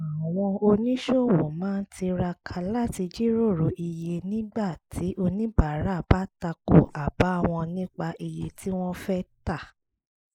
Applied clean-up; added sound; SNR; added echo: neural mask model Resemble Enhance denoiser.